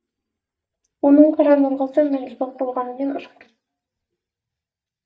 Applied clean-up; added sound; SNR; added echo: neural mask model DeepFilterNet 3.